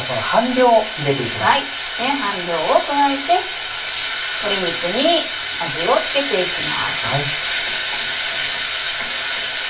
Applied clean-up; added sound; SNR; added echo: none; none; none; reverberation time 0.3 s.